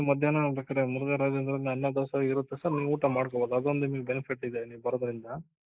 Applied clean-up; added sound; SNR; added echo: neural mask model Resemble Enhance denoiser.